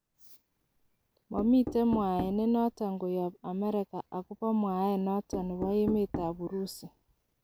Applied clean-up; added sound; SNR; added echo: none; Knock; 13 dB; none.